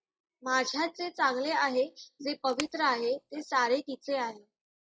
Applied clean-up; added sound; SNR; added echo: classical method log-MMSE.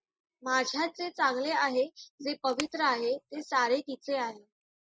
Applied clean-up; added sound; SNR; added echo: classical method Wiener filter.